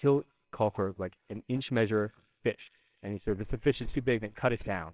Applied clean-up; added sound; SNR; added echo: neural separator model SepFormer WHAMR!.